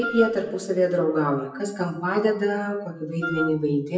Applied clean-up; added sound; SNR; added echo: classical method WPE with log-MMSE.